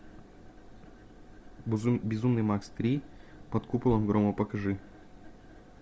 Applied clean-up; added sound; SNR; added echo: none; none; none; none.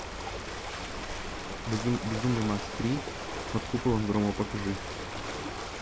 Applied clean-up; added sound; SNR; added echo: none; Ocean; 4 dB; none.